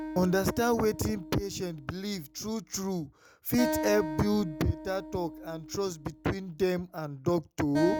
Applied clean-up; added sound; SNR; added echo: none; Acoustic guitar; 8 dB; none.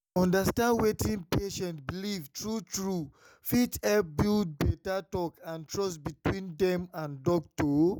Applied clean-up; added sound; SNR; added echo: none; none; none; none.